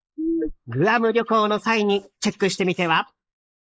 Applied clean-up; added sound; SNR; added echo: neural mask model Resemble Enhance denoiser.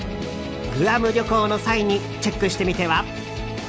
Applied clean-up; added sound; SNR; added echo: none; none; none; none.